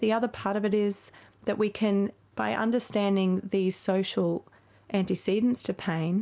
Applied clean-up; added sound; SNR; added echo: none; none; none; none.